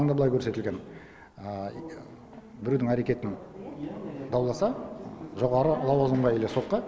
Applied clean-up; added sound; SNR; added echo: none; none; none; none.